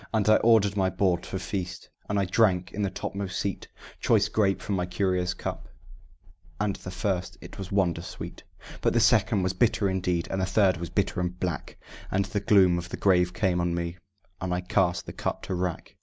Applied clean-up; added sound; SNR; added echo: none; none; none; none.